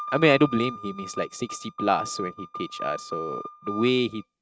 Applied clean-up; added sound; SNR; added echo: neural mask model RNNoise.